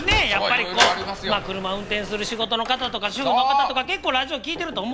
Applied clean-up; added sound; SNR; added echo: none; Sliding door; 7 dB; none.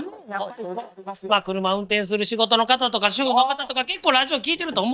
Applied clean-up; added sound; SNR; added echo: neural mask model DeepFilterNet 3.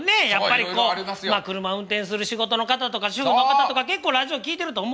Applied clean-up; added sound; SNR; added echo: none; none; none; none.